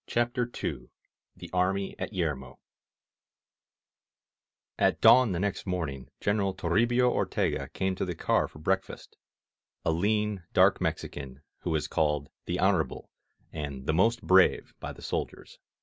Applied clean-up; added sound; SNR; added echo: none; none; none; none.